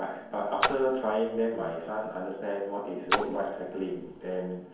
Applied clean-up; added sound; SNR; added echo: none; Splash, splatter; 4 dB; reverberation time 0.9 s.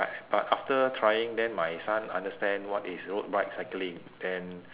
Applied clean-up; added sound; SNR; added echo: none; none; none; none.